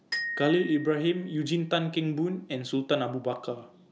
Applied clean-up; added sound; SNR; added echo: none; Glockenspiel; 12 dB; none.